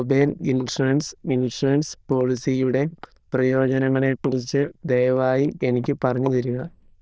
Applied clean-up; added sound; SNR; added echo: neural diffusion model UNIVERSE++.